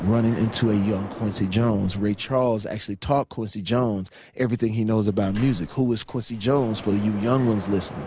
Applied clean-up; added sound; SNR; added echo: none; Sliding door; 17 dB; none.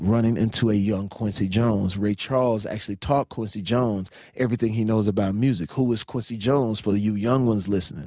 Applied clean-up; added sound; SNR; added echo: none; none; none; none.